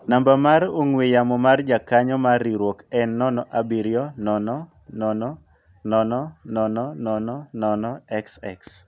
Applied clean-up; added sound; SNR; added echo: none; none; none; none.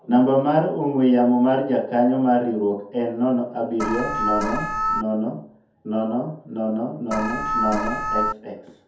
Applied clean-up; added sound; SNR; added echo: none; Alarm; 2 dB; reverberation time 0.5 s.